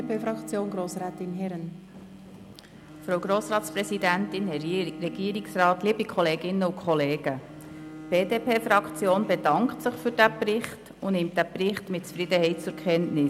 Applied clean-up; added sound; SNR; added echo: none; Bowed string instrument; 15 dB; none.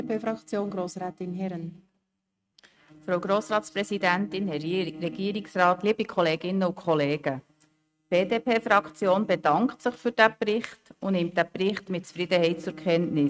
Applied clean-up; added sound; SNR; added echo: neural mask model RNNoise.